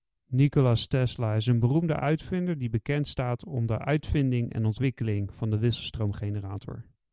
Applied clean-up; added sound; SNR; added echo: none; none; none; none.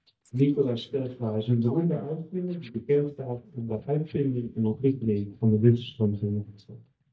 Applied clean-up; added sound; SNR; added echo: neural mask model DeepFilterNet 3.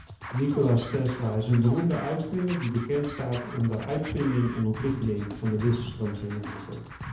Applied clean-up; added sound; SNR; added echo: none; Scratching (performance technique); 13 dB; reverberation time 1.9 s.